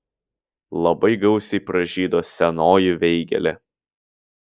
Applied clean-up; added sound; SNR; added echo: neural mask model Resemble Enhance denoiser.